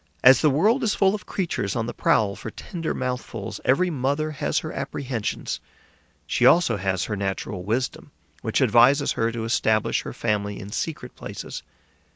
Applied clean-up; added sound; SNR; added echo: none; none; none; none.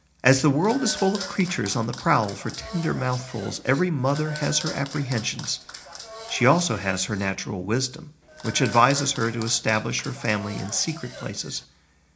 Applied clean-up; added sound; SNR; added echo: none; Applause / Clapping; 14 dB; reverberation time 0.4 s.